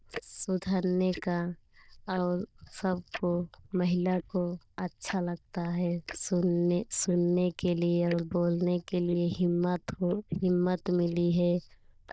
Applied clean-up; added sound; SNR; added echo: neural diffusion model UNIVERSE++.